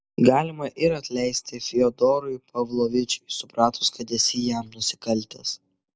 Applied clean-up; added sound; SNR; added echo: none; none; none; none.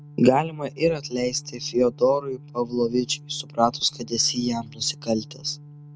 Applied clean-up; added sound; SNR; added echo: none; Organ; 19 dB; none.